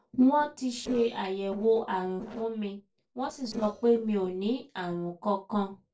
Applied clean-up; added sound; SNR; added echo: neural separator model SepFormer DNS4.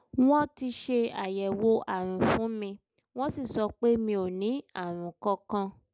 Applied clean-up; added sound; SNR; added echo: none; none; none; none.